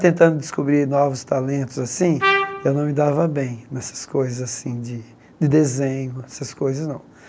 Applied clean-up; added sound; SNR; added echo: none; Trumpet; 2 dB; none.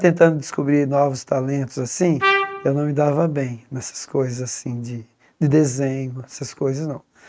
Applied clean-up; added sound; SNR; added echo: neural mask model RNNoise.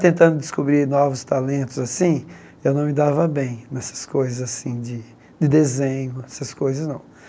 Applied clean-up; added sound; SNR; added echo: none; none; none; none.